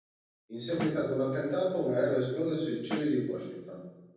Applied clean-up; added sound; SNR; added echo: none; Snare drum; 11 dB; reverberation time 1.1 s.